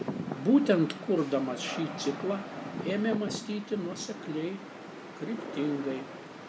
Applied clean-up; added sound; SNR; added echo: none; Rain; 8 dB; none.